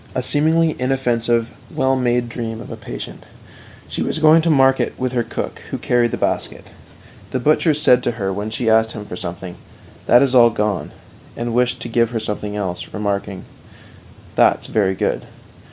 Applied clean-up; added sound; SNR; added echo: none; none; none; none.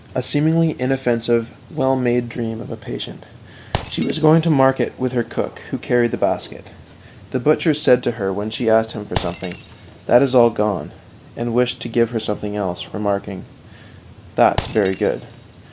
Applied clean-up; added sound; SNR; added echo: none; Squeak + Shatter; 17 dB; none.